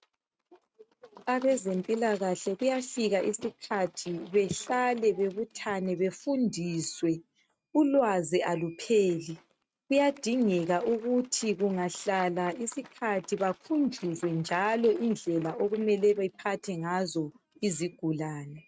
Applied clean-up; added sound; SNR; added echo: neural mask model RNNoise.